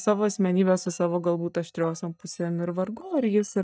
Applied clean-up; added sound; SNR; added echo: neural mask model DeepFilterNet 3.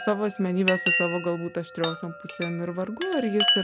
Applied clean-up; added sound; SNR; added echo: none; Chime; 2 dB; none.